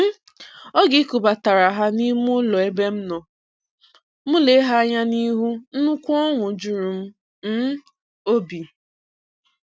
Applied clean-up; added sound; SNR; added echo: none; none; none; none.